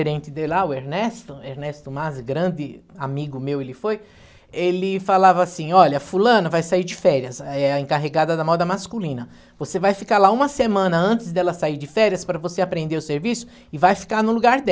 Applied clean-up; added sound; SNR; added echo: none; none; none; none.